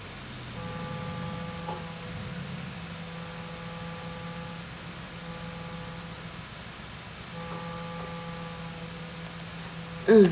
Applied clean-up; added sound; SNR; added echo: none; Wind instrument, woodwind instrument + Accelerating, revving, vroom; 7 dB; none.